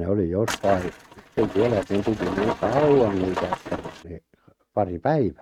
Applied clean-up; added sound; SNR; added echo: neural mask model RNNoise.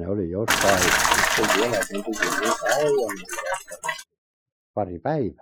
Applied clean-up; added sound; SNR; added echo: classical method Wiener filter.